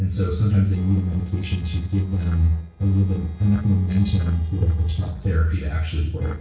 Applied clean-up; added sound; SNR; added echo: neural separator model SepFormer DNS4.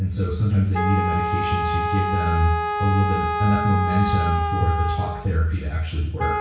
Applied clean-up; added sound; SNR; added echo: none; Wind instrument, woodwind instrument; 4 dB; reverberation time 0.6 s.